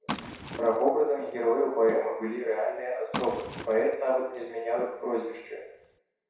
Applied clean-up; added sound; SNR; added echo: none; Liquid; 14 dB; reverberation time 0.7 s.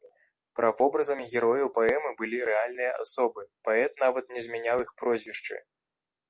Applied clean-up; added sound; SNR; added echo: none; none; none; none.